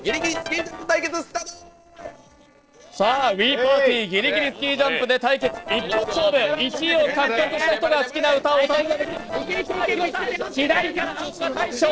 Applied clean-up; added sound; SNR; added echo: neural separator model SepFormer DNS4.